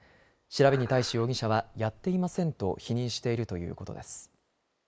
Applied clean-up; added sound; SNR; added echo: neural mask model Resemble Enhance denoiser.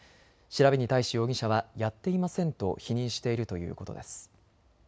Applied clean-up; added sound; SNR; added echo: none; none; none; none.